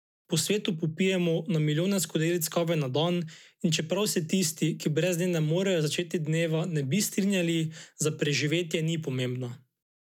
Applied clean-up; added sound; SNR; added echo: none; none; none; none.